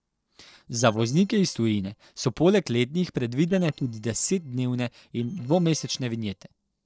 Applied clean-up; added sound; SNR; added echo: neural separator model SepFormer DNS4.